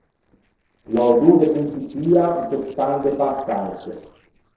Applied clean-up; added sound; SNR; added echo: neural separator model SepFormer DNS4.